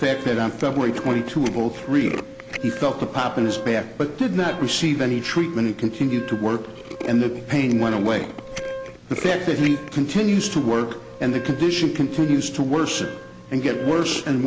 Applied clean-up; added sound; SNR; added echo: none; Wind instrument, woodwind instrument + Tools; 13 dB; none.